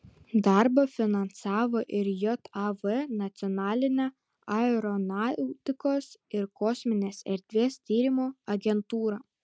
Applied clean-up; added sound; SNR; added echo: none; none; none; none.